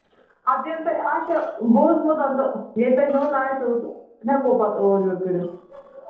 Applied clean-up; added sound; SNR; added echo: neural separator model SepFormer DNS4.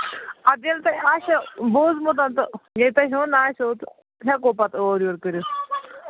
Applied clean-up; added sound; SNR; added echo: none; none; none; none.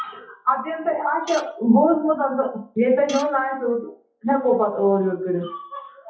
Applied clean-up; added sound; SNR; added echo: classical method WPE with log-MMSE.